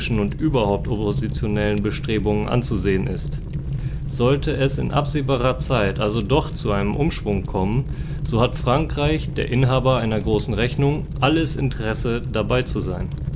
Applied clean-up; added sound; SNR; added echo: none; Fire; 5 dB; none.